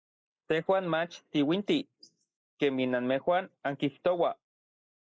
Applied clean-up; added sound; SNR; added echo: neural mask model Resemble Enhance denoiser.